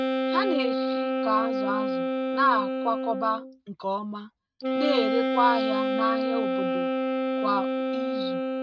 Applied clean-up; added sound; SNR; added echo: neural mask model RNNoise.